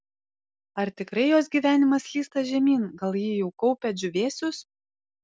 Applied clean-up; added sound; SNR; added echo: none; none; none; none.